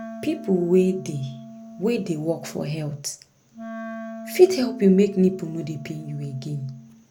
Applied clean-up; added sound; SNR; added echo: none; Wind instrument, woodwind instrument; 15 dB; none.